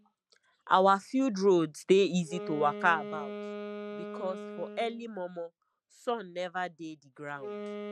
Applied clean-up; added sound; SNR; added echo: neural mask model RNNoise.